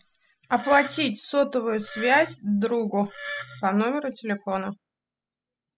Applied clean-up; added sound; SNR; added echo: classical method spectral subtraction.